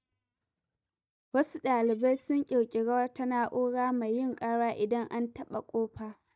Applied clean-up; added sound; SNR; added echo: neural mask model DeepFilterNet 3.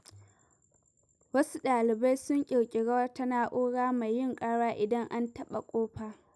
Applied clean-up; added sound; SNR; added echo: none; none; none; none.